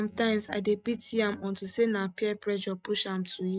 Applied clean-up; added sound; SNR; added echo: neural mask model RNNoise.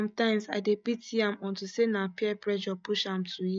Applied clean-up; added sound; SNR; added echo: neural mask model DeepFilterNet 3.